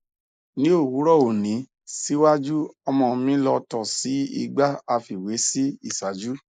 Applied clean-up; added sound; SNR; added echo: neural mask model Resemble Enhance denoiser.